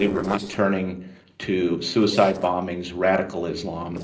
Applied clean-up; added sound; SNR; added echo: neural separator model SepFormer DNS4.